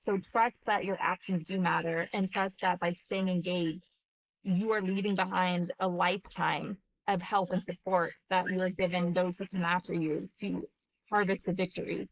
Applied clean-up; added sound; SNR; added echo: neural mask model Resemble Enhance denoiser.